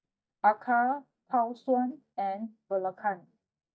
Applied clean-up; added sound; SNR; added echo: neural mask model DeepFilterNet 3.